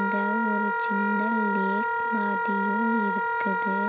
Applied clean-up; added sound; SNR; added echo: none; Wind instrument, woodwind instrument; -3 dB; none.